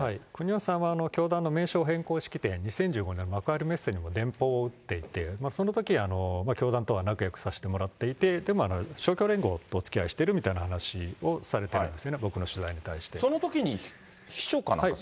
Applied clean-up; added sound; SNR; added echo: none; none; none; none.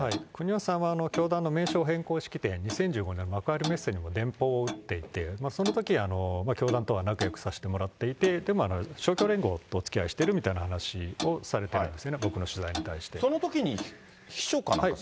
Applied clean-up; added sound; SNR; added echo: none; Clock; 12 dB; none.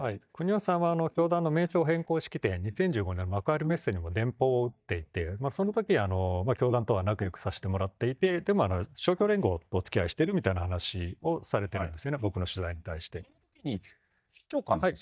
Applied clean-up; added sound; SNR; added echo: neural mask model DeepFilterNet 3.